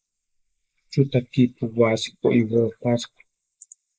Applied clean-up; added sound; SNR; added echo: neural mask model Resemble Enhance denoiser.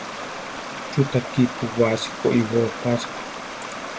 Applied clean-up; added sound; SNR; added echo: none; Stream; 8 dB; none.